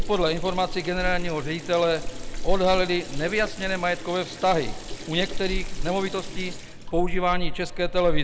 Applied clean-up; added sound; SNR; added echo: none; Sink (filling or washing) / Water tap, faucet; 1 dB; none.